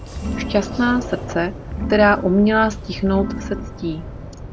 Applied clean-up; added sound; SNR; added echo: none; Sliding door + Organ; 8 dB; none.